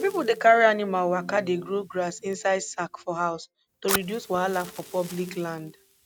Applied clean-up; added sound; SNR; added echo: none; Fire; 14 dB; none.